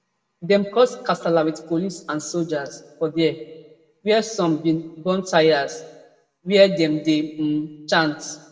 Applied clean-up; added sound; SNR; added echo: none; none; none; reverberation time 0.7 s.